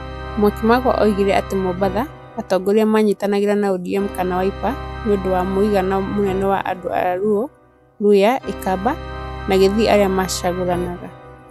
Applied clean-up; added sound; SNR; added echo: none; Organ; 12 dB; none.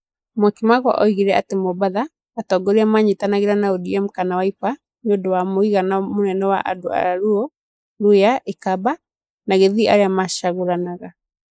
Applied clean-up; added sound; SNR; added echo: neural mask model Resemble Enhance denoiser.